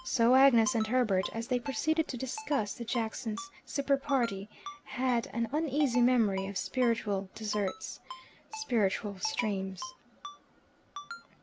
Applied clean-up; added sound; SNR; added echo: none; Ringtone; 16 dB; none.